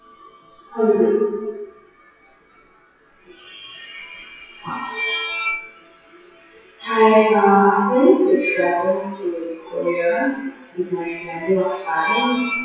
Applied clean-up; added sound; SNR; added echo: classical method WPE with log-MMSE.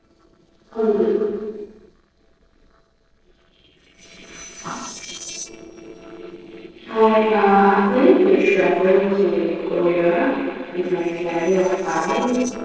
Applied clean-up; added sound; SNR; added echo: neural separator model SepFormer DNS4.